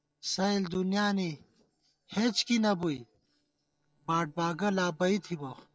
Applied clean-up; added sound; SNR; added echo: neural separator model SepFormer DNS4.